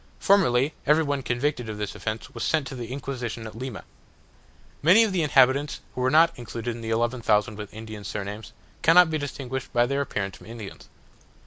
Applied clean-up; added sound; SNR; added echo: none; none; none; none.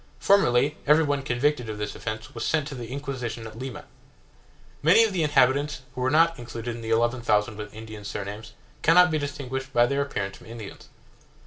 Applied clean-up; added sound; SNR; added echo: none; none; none; reverberation time 0.3 s.